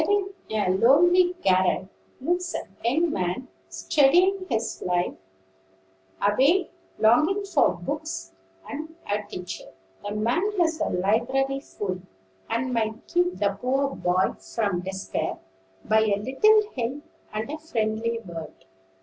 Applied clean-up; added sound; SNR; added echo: none; none; none; none.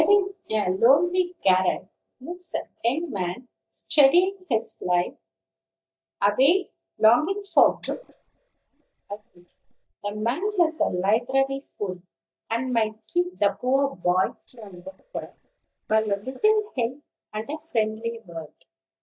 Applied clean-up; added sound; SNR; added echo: neural mask model DeepFilterNet 3.